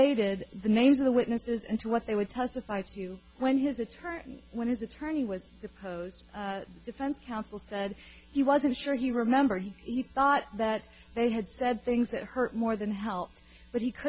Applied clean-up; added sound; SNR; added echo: none; none; none; none.